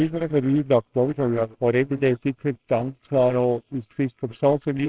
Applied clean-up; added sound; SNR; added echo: neural separator model SepFormer WHAMR!.